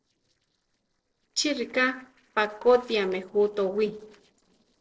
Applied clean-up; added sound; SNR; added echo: neural separator model SepFormer DNS4.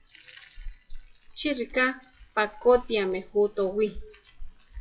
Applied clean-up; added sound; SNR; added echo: classical method WPE with log-MMSE.